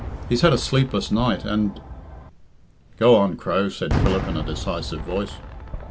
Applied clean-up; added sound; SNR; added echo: none; Fireworks; 7 dB; none.